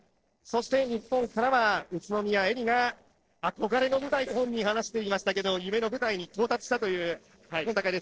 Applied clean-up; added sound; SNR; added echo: neural separator model SepFormer DNS4.